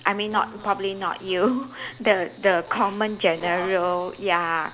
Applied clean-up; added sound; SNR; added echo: none; none; none; none.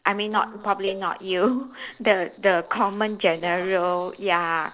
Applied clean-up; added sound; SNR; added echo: neural separator model SepFormer DNS4.